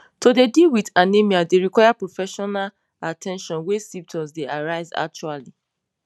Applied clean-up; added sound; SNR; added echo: none; none; none; none.